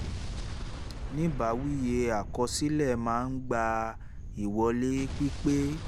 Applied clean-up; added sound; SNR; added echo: none; Thunder + Explosion; 7 dB; none.